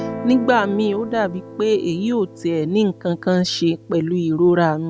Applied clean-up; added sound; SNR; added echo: none; Guitar; 15 dB; none.